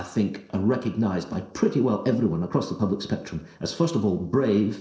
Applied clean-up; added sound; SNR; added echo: neural separator model SepFormer DNS4.